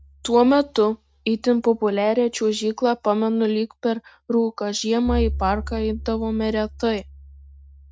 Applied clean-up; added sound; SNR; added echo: neural mask model RNNoise.